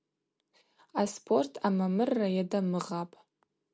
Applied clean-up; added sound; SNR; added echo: none; none; none; none.